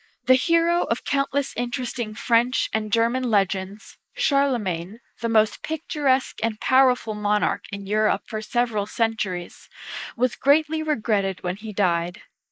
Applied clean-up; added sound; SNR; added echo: neural mask model Resemble Enhance denoiser.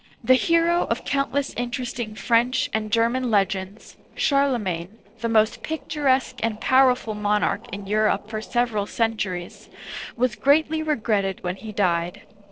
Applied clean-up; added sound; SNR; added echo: neural separator model SepFormer DNS4.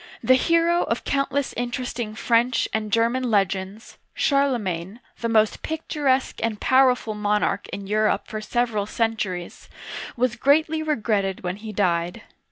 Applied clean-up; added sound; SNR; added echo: none; none; none; none.